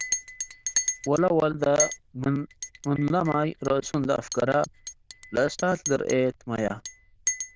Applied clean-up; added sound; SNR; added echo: neural diffusion model UNIVERSE++.